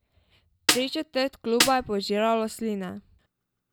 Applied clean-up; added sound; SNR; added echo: none; Snare drum; -2 dB; none.